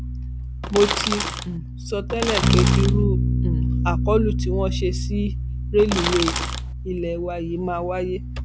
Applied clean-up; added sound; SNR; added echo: none; Bass guitar + Crackle; -2 dB; none.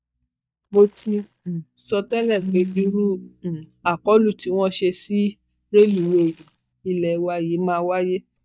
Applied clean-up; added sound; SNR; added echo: neural mask model DeepFilterNet 3.